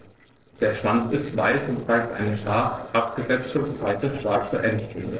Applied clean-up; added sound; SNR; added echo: neural separator model SepFormer DNS4.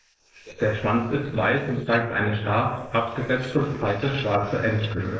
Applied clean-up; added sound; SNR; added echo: neural mask model Resemble Enhance denoiser.